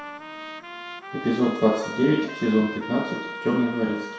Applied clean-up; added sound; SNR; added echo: none; Trumpet; 11 dB; reverberation time 0.7 s.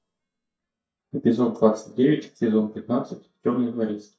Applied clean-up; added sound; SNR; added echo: neural mask model DeepFilterNet 3.